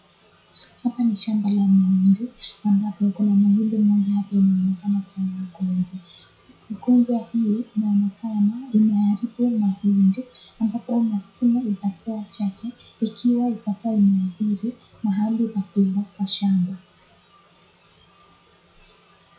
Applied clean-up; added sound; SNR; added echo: classical method WPE with log-MMSE.